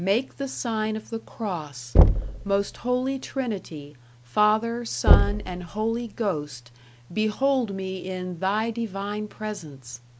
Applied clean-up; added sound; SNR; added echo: none; Knock / Wood; -3 dB; none.